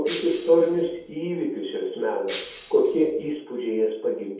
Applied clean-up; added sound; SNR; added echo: none; Shatter; 10 dB; reverberation time 0.7 s.